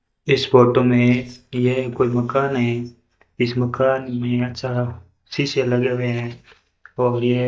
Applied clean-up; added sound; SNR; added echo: neural mask model DeepFilterNet 3.